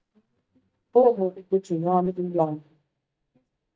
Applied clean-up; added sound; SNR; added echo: neural mask model DeepFilterNet 3.